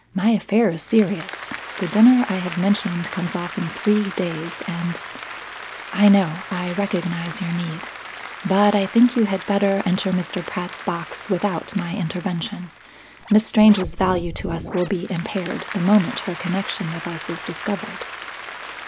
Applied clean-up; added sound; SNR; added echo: none; Scratching (performance technique) + Applause; 13 dB; none.